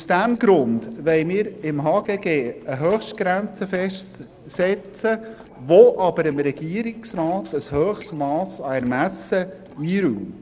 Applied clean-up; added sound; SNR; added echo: neural separator model SepFormer DNS4.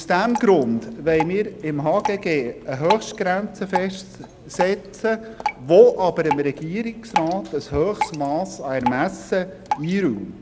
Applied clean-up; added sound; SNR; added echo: none; Drip; 9 dB; none.